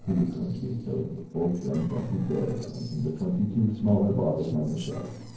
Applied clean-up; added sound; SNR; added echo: neural separator model SepFormer DNS4.